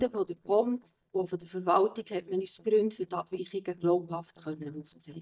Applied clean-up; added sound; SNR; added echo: neural mask model DeepFilterNet 3.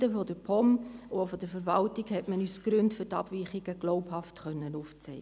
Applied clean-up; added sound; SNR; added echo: none; none; none; none.